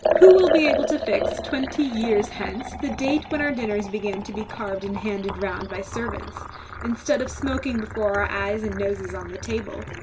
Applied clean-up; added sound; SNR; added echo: none; Liquid; 5 dB; reverberation time 0.2 s.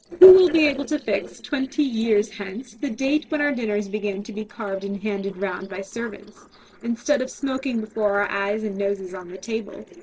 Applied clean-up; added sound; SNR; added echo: neural separator model SepFormer DNS4.